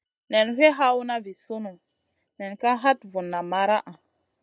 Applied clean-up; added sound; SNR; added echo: neural mask model DeepFilterNet 3.